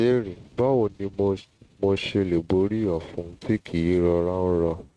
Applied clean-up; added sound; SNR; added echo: neural mask model RNNoise.